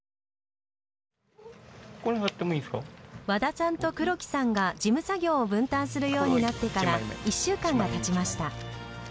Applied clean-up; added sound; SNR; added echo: none; none; none; none.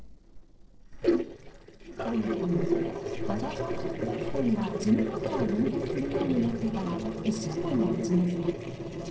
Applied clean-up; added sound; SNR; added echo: neural separator model SepFormer DNS4.